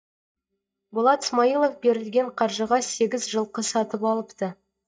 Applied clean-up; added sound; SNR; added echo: neural mask model DeepFilterNet 3.